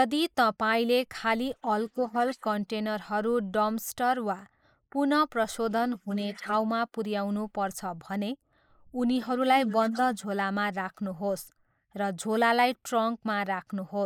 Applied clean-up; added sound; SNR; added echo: neural mask model Resemble Enhance denoiser.